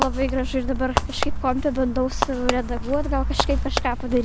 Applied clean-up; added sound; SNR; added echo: none; Fireworks; 7 dB; none.